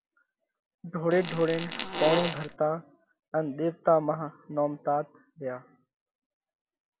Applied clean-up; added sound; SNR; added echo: none; Fart; 3 dB; none.